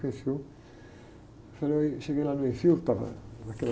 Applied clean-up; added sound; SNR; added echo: none; none; none; none.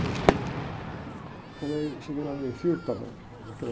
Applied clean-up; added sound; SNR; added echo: none; Crowd / Fireworks; -1 dB; none.